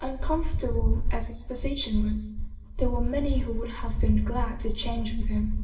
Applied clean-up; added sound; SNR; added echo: none; none; none; reverberation time 0.9 s.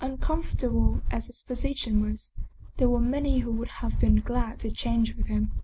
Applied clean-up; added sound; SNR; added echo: none; none; none; none.